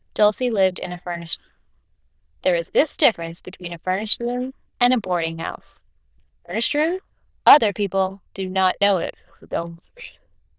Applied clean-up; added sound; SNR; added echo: neural diffusion model UNIVERSE++.